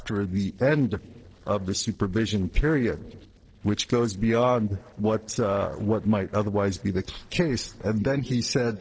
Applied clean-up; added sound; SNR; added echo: neural separator model SepFormer DNS4.